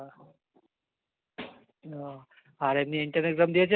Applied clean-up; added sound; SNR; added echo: none; none; none; none.